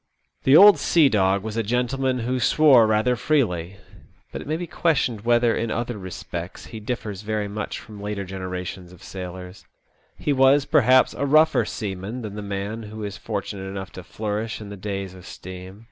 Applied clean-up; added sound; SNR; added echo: none; none; none; none.